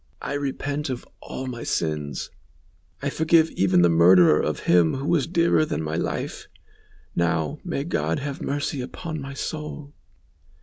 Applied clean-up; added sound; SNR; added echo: none; none; none; none.